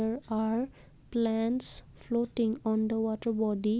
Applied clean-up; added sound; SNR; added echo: none; none; none; none.